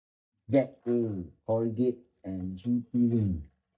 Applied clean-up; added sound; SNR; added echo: neural mask model DeepFilterNet 3.